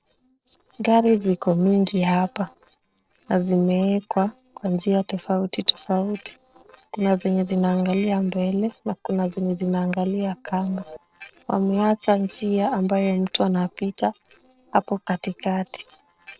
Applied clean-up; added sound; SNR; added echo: neural separator model SepFormer DNS4.